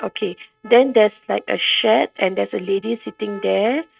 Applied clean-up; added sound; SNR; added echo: neural mask model RNNoise.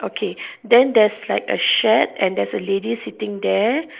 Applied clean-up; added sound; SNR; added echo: neural mask model Resemble Enhance denoiser.